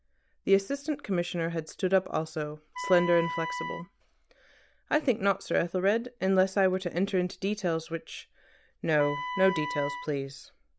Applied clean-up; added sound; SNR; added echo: none; Wind instrument, woodwind instrument; 8 dB; none.